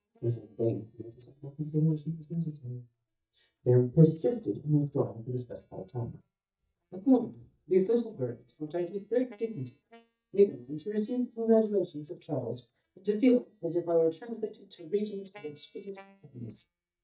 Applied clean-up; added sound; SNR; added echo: neural mask model DeepFilterNet 3.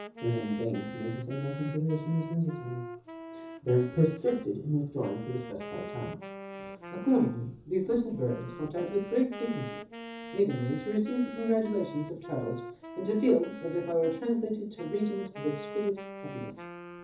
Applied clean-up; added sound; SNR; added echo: none; Wind instrument, woodwind instrument; 12 dB; reverberation time 0.6 s.